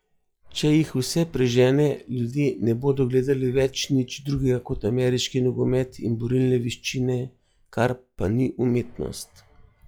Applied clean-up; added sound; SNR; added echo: classical method log-MMSE.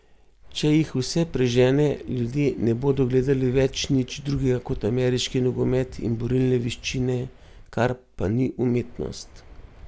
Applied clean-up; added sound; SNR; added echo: none; Waves, surf; 18 dB; none.